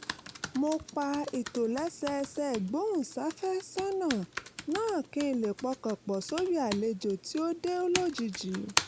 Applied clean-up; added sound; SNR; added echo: none; Computer keyboard; 9 dB; none.